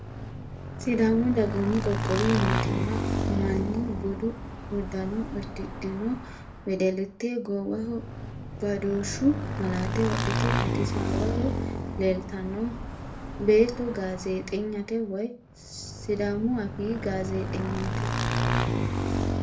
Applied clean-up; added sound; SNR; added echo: none; Motorcycle / Engine; 2 dB; reverberation time 0.3 s.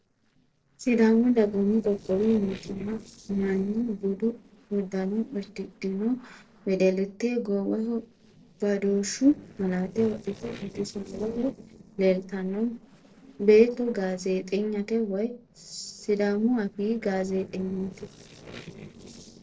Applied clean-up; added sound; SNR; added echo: neural separator model SepFormer DNS4.